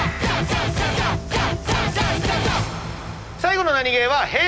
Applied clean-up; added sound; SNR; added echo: none; Fire; 18 dB; none.